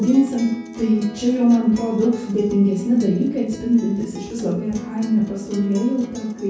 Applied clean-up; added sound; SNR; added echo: none; Acoustic guitar; 15 dB; reverberation time 0.6 s.